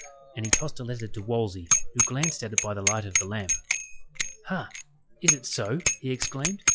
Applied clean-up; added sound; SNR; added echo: classical method log-MMSE.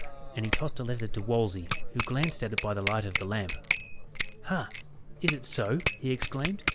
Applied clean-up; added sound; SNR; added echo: none; Bicycle bell; -4 dB; none.